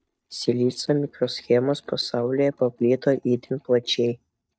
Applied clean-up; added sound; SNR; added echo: neural mask model DeepFilterNet 3.